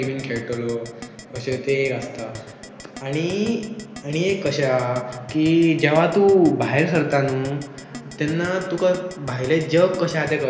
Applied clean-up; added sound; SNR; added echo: none; Keyboard (musical); 19 dB; reverberation time 0.7 s.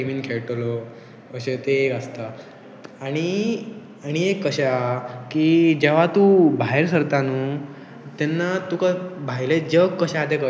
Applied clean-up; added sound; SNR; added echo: none; none; none; none.